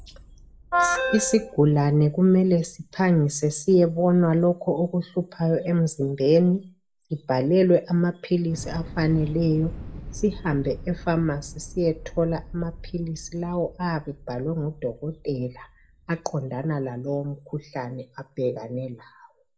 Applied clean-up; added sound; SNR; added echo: none; Thunder / Explosion; 19 dB; reverberation time 0.3 s.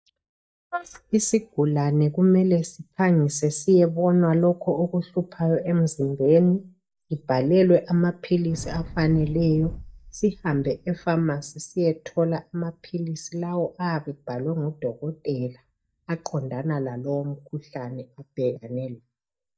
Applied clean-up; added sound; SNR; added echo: neural mask model DeepFilterNet 3.